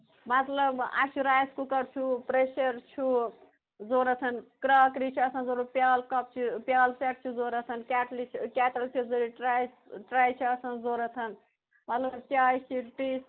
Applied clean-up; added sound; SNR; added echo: none; none; none; none.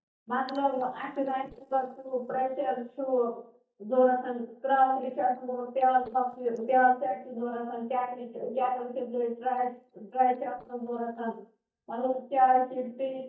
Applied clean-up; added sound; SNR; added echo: neural mask model DeepFilterNet 3.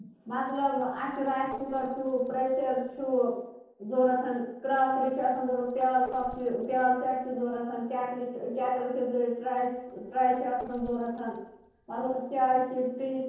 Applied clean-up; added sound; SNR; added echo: neural separator model SepFormer DNS4.